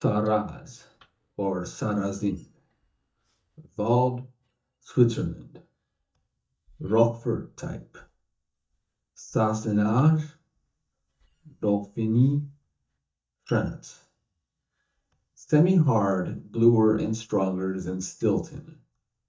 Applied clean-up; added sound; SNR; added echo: neural mask model DeepFilterNet 3.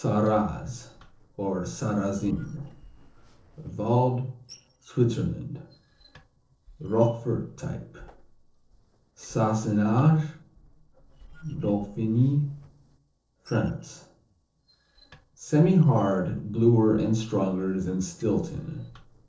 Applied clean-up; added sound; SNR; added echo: neural separator model SepFormer DNS4.